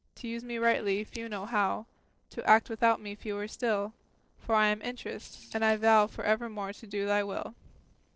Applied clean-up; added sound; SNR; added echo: neural separator model SepFormer DNS4.